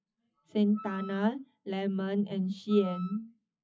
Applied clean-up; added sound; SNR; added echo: classical method WPE with log-MMSE.